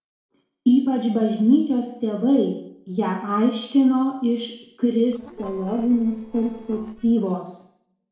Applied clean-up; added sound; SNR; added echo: neural separator model SepFormer DNS4.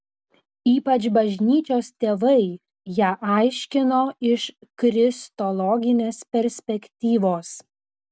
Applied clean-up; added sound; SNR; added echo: none; none; none; none.